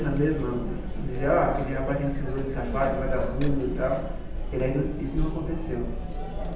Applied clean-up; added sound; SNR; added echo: none; Chatter; 1 dB; reverberation time 0.9 s.